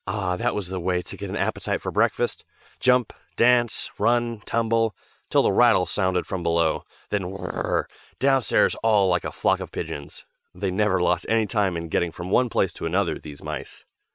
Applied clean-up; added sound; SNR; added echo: neural separator model SepFormer WHAM!.